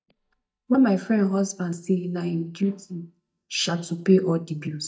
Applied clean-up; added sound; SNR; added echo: neural mask model DeepFilterNet 3.